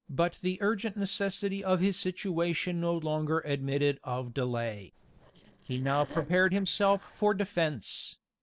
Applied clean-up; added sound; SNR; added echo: neural separator model SepFormer DNS4.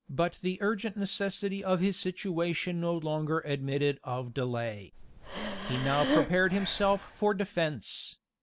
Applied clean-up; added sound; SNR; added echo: none; Breathing; 4 dB; none.